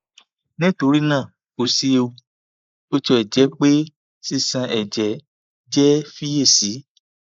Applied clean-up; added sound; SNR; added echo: neural mask model Resemble Enhance denoiser.